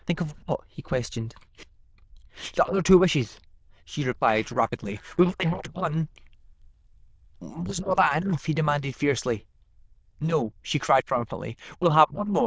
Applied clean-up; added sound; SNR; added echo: neural diffusion model UNIVERSE++.